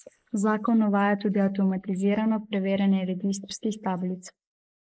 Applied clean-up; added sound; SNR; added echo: neural mask model Resemble Enhance denoiser.